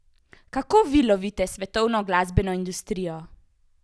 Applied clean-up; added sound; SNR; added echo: none; none; none; none.